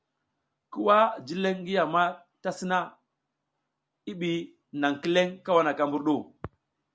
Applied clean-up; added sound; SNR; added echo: none; none; none; none.